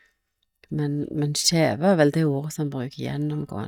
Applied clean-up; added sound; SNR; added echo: neural mask model DeepFilterNet 3.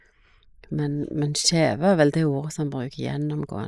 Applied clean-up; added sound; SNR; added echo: neural mask model Resemble Enhance denoiser.